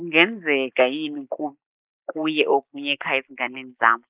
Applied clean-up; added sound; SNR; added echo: neural mask model Resemble Enhance denoiser.